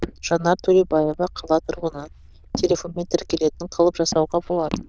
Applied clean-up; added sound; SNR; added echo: neural diffusion model UNIVERSE++.